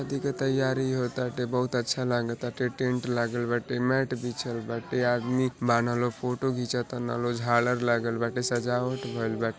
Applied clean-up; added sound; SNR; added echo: none; Dog; 19 dB; none.